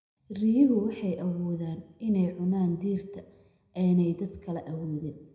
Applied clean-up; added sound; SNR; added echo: none; none; none; reverberation time 0.8 s.